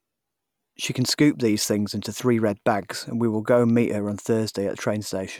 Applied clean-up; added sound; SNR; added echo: none; none; none; none.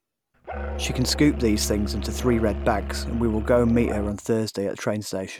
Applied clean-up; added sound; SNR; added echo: none; Musical instrument; 6 dB; none.